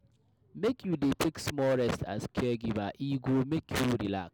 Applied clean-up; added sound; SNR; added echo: none; none; none; none.